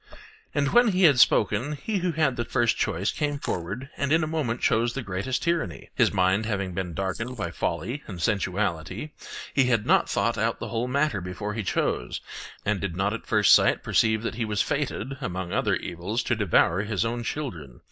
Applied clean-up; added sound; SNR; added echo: neural mask model Resemble Enhance denoiser.